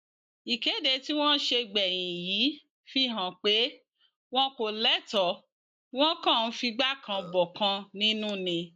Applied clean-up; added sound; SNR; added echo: neural mask model DeepFilterNet 3.